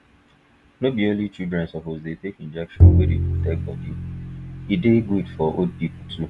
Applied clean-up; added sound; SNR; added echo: none; Bowed string instrument; -5 dB; none.